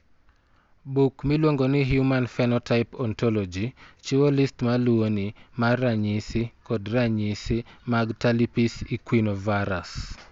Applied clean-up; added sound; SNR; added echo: none; none; none; none.